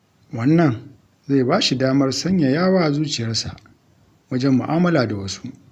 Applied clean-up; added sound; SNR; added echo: none; none; none; none.